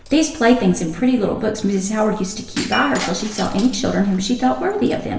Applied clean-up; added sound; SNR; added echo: none; Shatter; 17 dB; reverberation time 1.1 s.